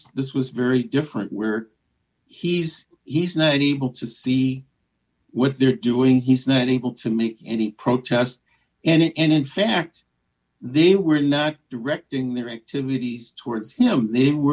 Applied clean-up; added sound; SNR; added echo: none; none; none; none.